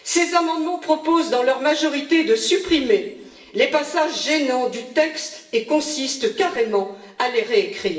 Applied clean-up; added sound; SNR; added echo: none; none; none; reverberation time 0.9 s.